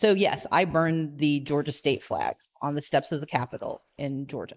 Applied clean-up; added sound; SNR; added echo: neural mask model Resemble Enhance denoiser.